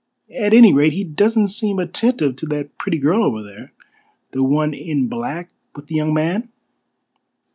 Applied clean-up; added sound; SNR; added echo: none; none; none; none.